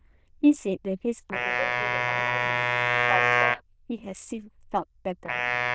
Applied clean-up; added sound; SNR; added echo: neural diffusion model UNIVERSE++.